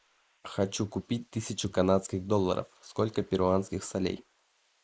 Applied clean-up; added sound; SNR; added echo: neural mask model Resemble Enhance denoiser.